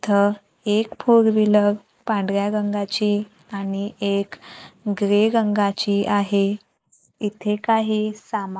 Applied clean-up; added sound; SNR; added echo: neural mask model Resemble Enhance denoiser.